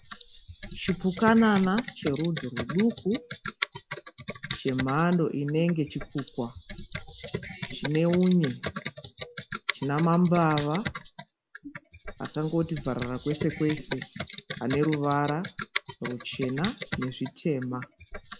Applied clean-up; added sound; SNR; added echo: none; Computer keyboard; 6 dB; none.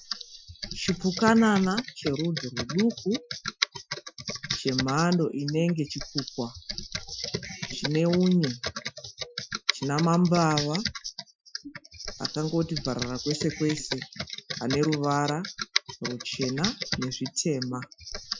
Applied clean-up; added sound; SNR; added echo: classical method Wiener filter.